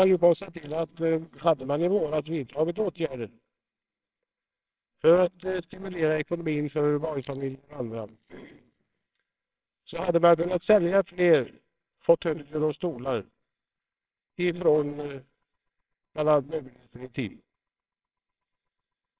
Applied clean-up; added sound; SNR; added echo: neural separator model SepFormer WHAMR!.